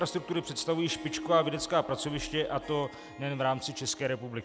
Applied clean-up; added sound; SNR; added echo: none; Harp; 14 dB; none.